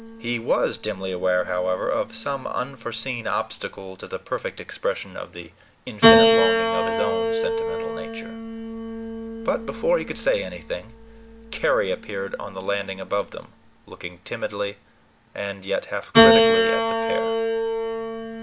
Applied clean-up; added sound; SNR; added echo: none; Piano; -3 dB; none.